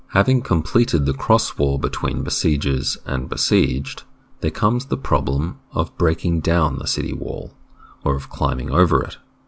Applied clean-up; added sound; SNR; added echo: none; none; none; none.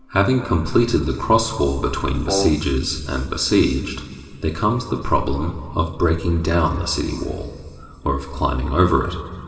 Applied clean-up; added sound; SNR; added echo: none; Brass instrument; 7 dB; reverberation time 2.1 s.